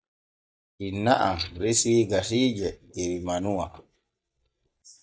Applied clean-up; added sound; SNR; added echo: neural mask model DeepFilterNet 3.